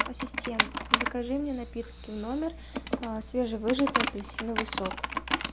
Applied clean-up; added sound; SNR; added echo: none; Computer keyboard; 0 dB; none.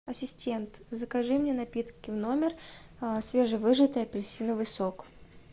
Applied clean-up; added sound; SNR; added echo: none; none; none; none.